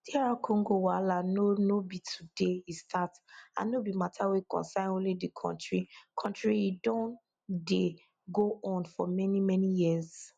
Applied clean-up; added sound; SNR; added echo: none; none; none; none.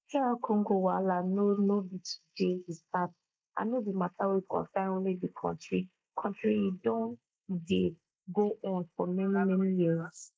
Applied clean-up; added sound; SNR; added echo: neural mask model Resemble Enhance denoiser.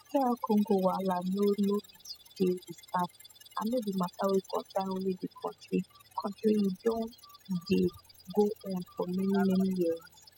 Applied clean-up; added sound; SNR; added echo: classical method spectral subtraction.